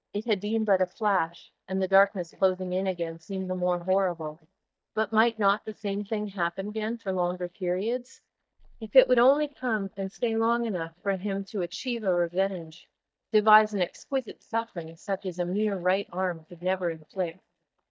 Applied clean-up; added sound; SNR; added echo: neural mask model DeepFilterNet 3.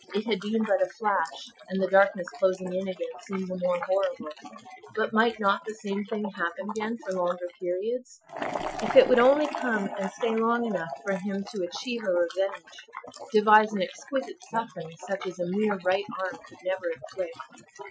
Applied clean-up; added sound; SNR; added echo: classical method Wiener filter.